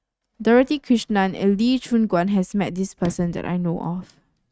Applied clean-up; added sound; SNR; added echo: neural mask model RNNoise.